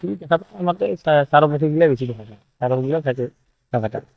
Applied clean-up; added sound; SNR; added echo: neural mask model DeepFilterNet 3.